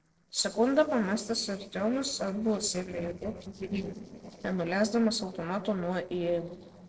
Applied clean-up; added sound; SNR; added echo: neural separator model SepFormer DNS4.